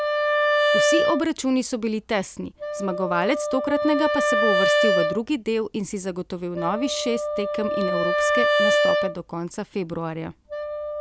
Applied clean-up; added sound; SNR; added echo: none; Wind instrument, woodwind instrument; -3 dB; none.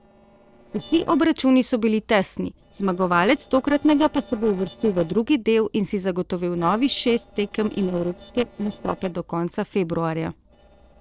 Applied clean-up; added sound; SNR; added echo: neural separator model SepFormer DNS4.